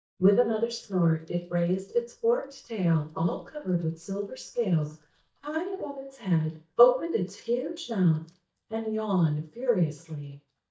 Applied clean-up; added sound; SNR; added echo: neural mask model DeepFilterNet 3.